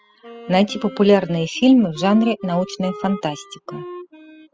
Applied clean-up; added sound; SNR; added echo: classical method spectral subtraction.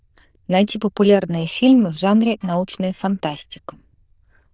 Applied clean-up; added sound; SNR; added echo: neural diffusion model UNIVERSE++.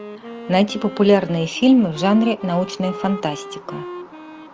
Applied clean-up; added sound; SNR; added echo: none; Wind instrument, woodwind instrument; 14 dB; none.